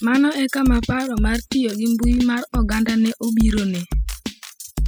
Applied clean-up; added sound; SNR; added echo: classical method spectral subtraction.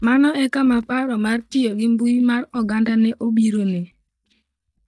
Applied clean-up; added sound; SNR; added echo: neural mask model DeepFilterNet 3.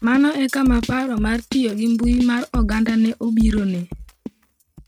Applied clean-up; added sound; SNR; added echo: neural mask model RNNoise.